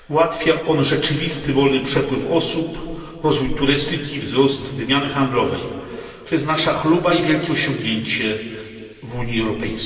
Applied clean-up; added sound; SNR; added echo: none; none; none; reverberation time 2.5 s.